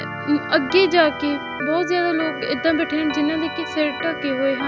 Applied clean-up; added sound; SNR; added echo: none; Organ; 8 dB; none.